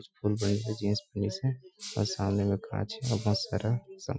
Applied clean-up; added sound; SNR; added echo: classical method Wiener filter.